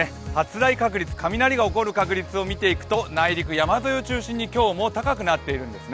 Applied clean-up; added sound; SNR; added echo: none; none; none; none.